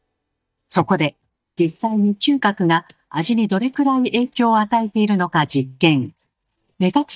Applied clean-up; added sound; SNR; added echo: neural mask model DeepFilterNet 3.